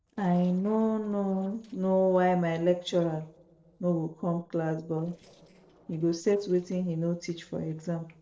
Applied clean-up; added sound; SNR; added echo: neural separator model SepFormer DNS4.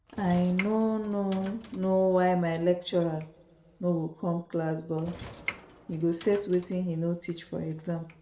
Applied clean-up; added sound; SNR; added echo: none; Sliding door / Train; 17 dB; reverberation time 0.9 s.